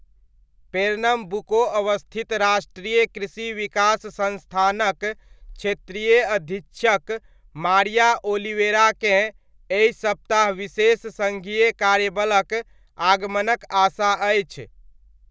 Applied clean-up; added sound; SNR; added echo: none; none; none; none.